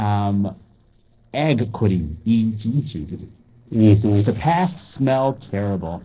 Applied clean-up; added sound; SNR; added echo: neural separator model SepFormer DNS4.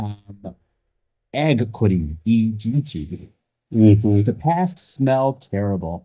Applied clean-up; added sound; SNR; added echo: neural mask model DeepFilterNet 3.